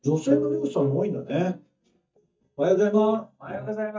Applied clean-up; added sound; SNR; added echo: neural mask model DeepFilterNet 3.